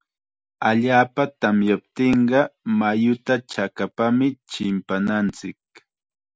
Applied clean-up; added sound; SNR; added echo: none; none; none; none.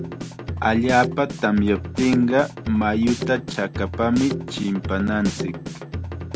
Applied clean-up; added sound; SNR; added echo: none; Drum kit; 7 dB; none.